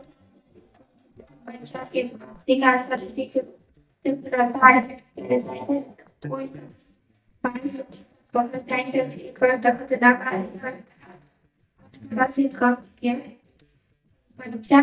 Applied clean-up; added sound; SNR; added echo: neural mask model DeepFilterNet 3.